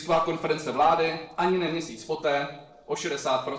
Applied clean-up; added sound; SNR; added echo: neural separator model SepFormer DNS4.